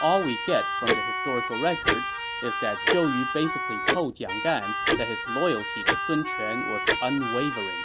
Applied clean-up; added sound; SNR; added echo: none; Tick-tock + Keyboard (musical); -1 dB; none.